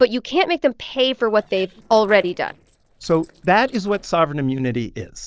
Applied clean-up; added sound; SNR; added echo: neural separator model SepFormer DNS4.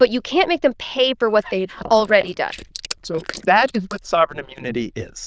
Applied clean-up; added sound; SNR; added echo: neural diffusion model UNIVERSE++.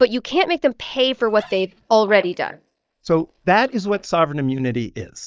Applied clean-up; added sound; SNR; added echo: neural mask model DeepFilterNet 3.